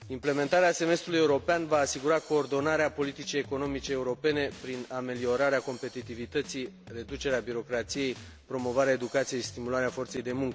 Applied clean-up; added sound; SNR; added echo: none; Drum kit; 19 dB; none.